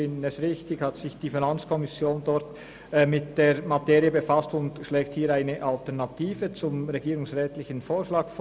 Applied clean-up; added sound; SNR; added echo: none; none; none; none.